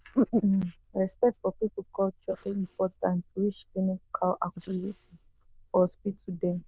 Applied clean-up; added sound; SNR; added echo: neural diffusion model UNIVERSE++.